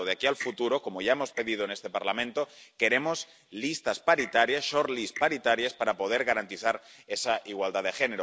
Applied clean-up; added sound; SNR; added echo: none; Clock; 16 dB; none.